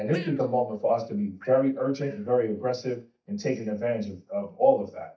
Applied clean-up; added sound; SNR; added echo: neural mask model DeepFilterNet 3.